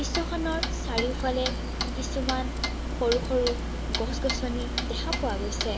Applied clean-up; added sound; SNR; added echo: none; Clock; -1 dB; none.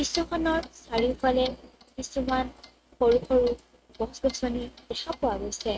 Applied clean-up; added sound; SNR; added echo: neural mask model RNNoise.